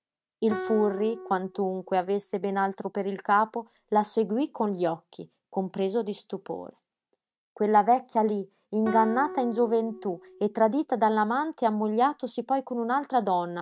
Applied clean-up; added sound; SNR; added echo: neural mask model RNNoise.